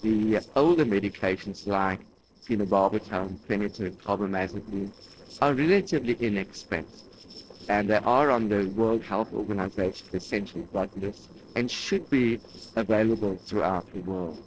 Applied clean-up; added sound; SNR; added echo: neural separator model SepFormer DNS4.